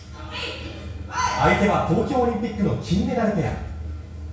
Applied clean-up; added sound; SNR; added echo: none; none; none; reverberation time 0.6 s.